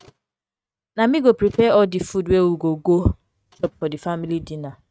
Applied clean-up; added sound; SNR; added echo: neural mask model RNNoise.